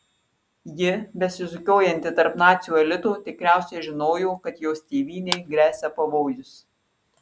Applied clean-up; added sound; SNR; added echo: none; Clapping; 12 dB; none.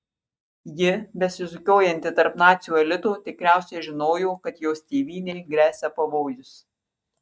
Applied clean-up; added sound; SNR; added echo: neural mask model DeepFilterNet 3.